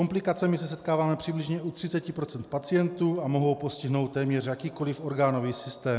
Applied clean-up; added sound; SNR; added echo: none; none; none; none.